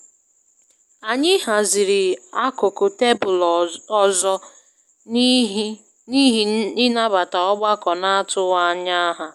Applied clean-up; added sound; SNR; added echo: none; none; none; none.